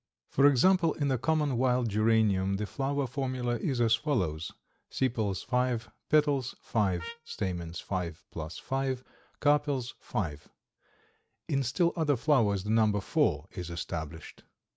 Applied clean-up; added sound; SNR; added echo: neural mask model RNNoise.